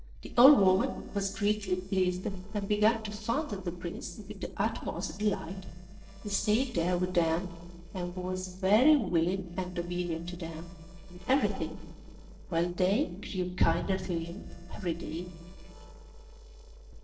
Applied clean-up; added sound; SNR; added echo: neural separator model SepFormer DNS4.